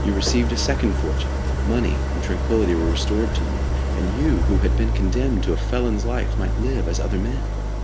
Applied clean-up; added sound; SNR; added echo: none; Idling; -4 dB; none.